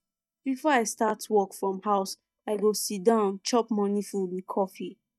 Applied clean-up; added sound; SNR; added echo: neural mask model DeepFilterNet 3.